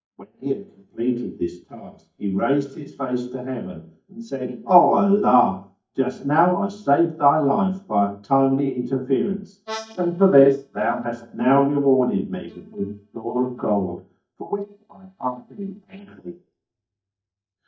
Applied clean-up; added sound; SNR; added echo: neural mask model DeepFilterNet 3.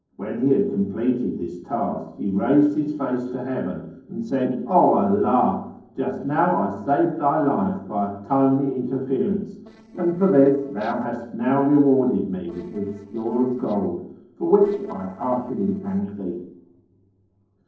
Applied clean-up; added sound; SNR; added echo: neural separator model SepFormer DNS4.